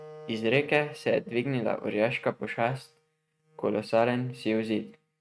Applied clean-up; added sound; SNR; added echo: neural mask model RNNoise.